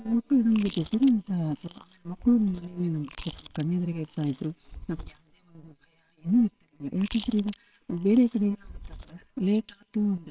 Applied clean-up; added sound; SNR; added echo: neural separator model SepFormer WHAMR!.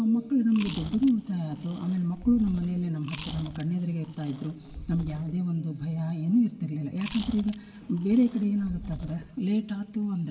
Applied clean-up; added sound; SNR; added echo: none; Chewing, mastication; 15 dB; reverberation time 2.3 s.